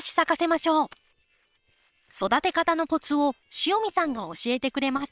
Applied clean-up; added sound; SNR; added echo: neural separator model SepFormer WHAM!.